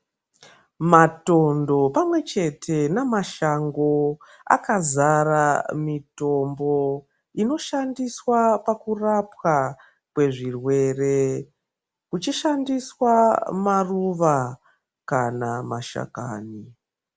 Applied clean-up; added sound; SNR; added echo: none; none; none; none.